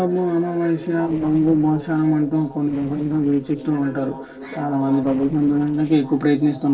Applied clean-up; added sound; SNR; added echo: neural separator model SepFormer DNS4.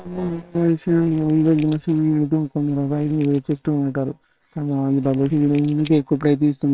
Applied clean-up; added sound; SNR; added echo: neural separator model SepFormer WHAMR!.